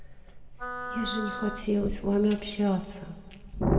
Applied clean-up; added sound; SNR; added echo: none; Wind instrument, woodwind instrument; 10 dB; reverberation time 2.8 s.